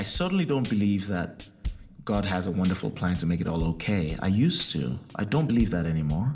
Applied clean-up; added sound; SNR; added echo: none; Drum / Drum kit; 14 dB; reverberation time 0.9 s.